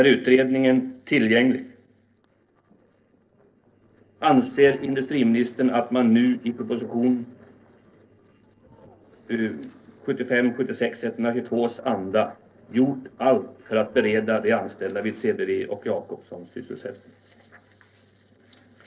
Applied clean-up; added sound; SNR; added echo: neural separator model SepFormer DNS4.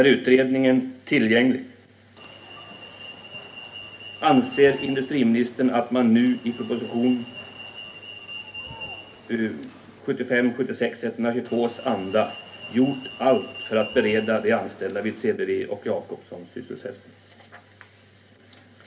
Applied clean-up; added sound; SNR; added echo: none; Alarm; 16 dB; reverberation time 0.3 s.